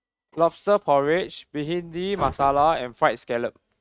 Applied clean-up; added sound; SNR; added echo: neural mask model RNNoise.